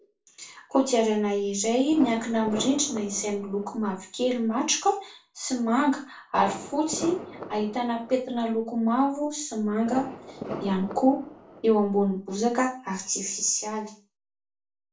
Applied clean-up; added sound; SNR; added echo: none; Fireworks; 11 dB; reverberation time 0.3 s.